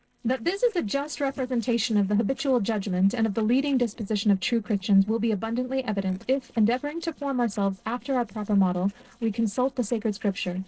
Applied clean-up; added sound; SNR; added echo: neural separator model SepFormer DNS4.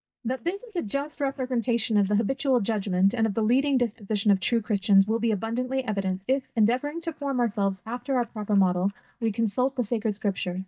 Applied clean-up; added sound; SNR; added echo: neural mask model DeepFilterNet 3.